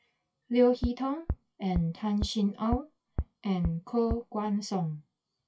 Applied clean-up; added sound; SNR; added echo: classical method WPE with log-MMSE.